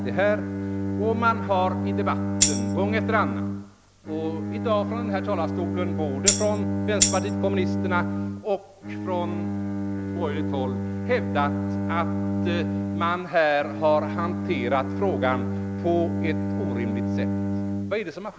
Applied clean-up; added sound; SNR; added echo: none; Tambourine + Bowed string instrument; -1 dB; none.